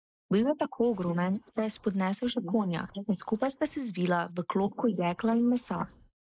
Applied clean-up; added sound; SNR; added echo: neural mask model Resemble Enhance denoiser.